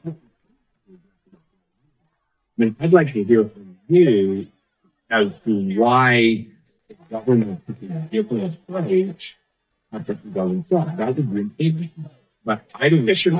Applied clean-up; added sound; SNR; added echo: neural mask model DeepFilterNet 3.